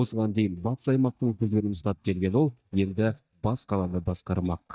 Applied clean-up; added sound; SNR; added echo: neural mask model DeepFilterNet 3.